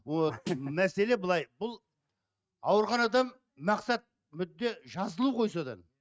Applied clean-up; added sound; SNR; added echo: neural mask model RNNoise.